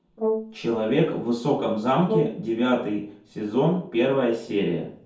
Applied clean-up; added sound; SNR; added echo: none; Brass instrument; 8 dB; reverberation time 0.6 s.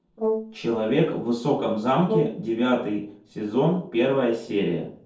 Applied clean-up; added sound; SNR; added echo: neural separator model SepFormer DNS4.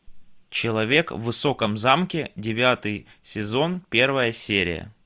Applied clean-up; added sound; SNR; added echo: none; none; none; none.